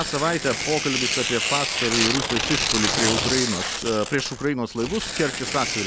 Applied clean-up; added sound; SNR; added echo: none; Tearing; 0 dB; none.